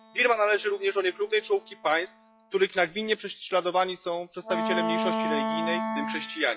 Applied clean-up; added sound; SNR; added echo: classical method log-MMSE.